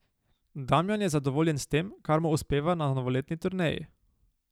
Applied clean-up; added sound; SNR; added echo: none; none; none; none.